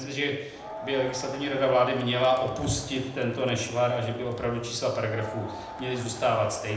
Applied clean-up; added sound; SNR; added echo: none; Crowd; 15 dB; reverberation time 0.8 s.